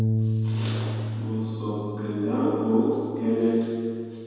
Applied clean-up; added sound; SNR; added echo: none; Bass guitar; 3 dB; reverberation time 2.1 s.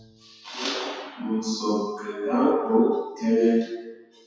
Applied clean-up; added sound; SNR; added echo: classical method WPE with log-MMSE.